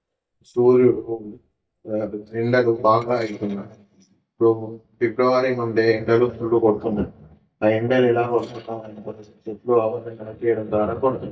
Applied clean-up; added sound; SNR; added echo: neural mask model DeepFilterNet 3.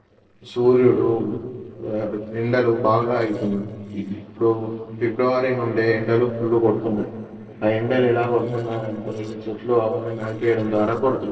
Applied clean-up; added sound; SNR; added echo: neural separator model SepFormer DNS4.